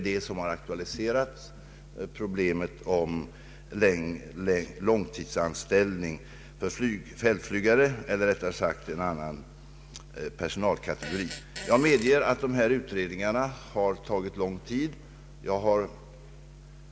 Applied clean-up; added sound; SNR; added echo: none; Fart; 14 dB; none.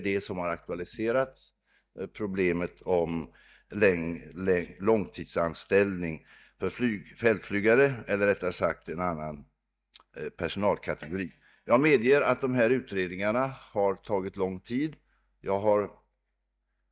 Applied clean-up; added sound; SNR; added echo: neural mask model DeepFilterNet 3.